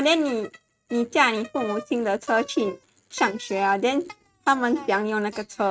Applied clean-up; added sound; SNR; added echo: neural mask model RNNoise.